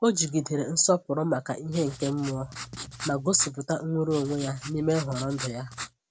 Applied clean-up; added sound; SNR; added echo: none; Writing; 12 dB; none.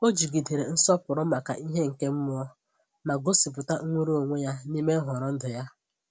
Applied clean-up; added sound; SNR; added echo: none; none; none; none.